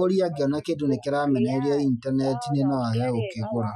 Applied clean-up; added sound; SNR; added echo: classical method Wiener filter.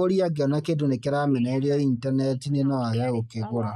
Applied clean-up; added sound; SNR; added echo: neural mask model Resemble Enhance denoiser.